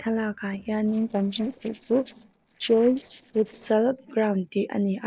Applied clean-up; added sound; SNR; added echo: neural separator model SepFormer DNS4.